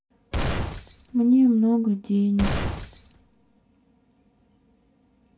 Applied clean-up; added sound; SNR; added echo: none; Glass; 4 dB; reverberation time 0.1 s.